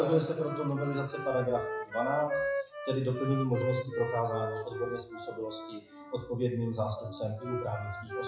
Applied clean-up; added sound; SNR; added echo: classical method WPE with log-MMSE.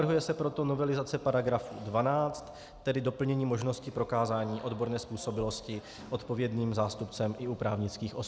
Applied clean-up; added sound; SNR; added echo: none; none; none; none.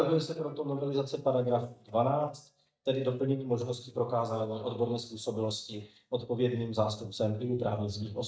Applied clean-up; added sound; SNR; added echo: neural mask model DeepFilterNet 3.